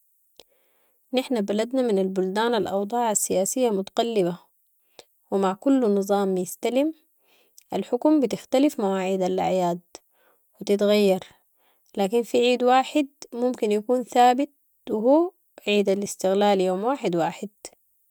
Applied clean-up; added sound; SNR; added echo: none; none; none; none.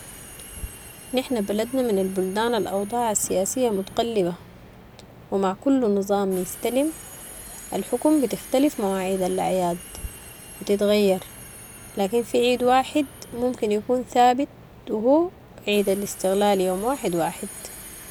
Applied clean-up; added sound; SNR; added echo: none; Subway, metro, underground; 17 dB; none.